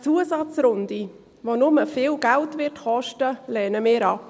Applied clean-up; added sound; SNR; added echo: none; none; none; none.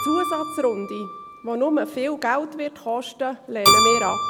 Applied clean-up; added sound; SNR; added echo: none; Keyboard (musical); 0 dB; none.